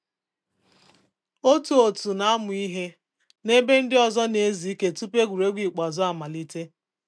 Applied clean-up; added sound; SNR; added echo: none; none; none; none.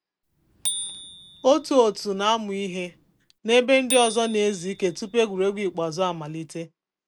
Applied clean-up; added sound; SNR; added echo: none; Bicycle bell; 13 dB; none.